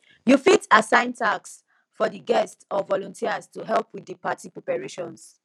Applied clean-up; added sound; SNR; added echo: none; none; none; none.